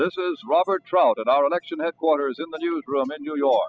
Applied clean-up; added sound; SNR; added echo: classical method spectral subtraction.